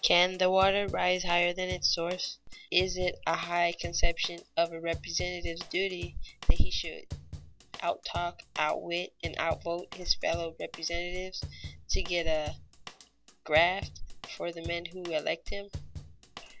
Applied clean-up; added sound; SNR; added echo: none; Drum / Drum kit; 15 dB; none.